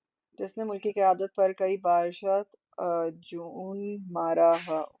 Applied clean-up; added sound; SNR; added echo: none; none; none; none.